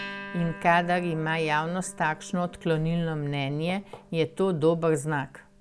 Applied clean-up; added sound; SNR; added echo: none; Acoustic guitar; 18 dB; none.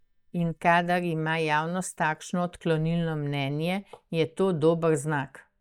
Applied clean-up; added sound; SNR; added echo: neural mask model DeepFilterNet 3.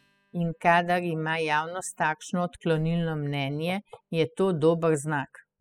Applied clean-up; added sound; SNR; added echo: classical method spectral subtraction.